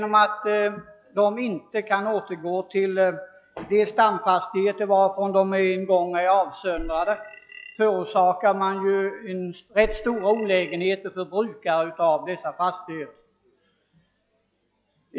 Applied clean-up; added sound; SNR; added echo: classical method log-MMSE.